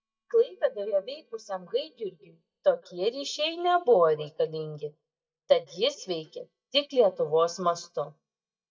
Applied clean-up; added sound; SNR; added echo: neural mask model DeepFilterNet 3.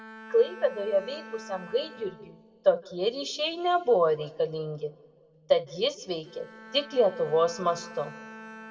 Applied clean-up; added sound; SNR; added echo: none; Bowed string instrument; 19 dB; reverberation time 1.7 s.